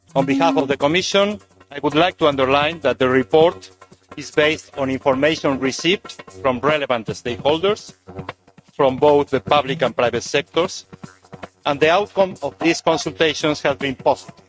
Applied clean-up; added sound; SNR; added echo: neural mask model RNNoise.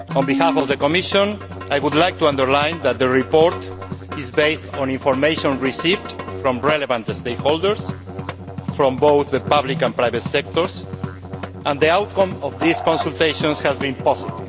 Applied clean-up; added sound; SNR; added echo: none; Musical instrument; 9 dB; none.